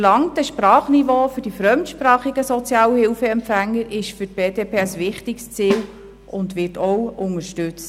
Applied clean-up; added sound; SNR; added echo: none; Snare drum; 14 dB; none.